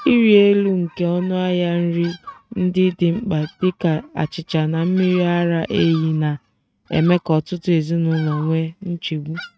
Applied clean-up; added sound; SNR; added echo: neural mask model RNNoise.